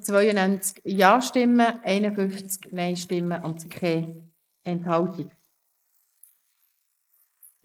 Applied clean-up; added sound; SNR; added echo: neural mask model Resemble Enhance denoiser.